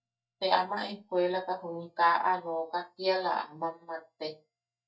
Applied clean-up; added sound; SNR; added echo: neural mask model DeepFilterNet 3.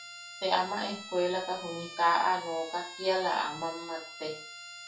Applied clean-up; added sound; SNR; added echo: none; Siren; 13 dB; reverberation time 0.3 s.